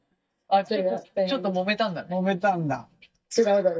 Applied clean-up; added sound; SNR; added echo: neural mask model DeepFilterNet 3.